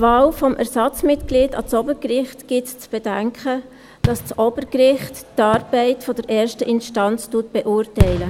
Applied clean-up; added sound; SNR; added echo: none; Fireworks; 9 dB; none.